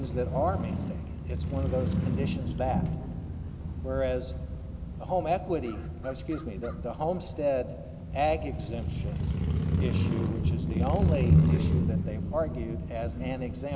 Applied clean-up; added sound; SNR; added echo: none; Motorcycle / Crow + Thunder; -4 dB; none.